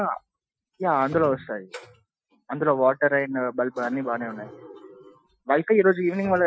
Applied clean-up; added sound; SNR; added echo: classical method Wiener filter.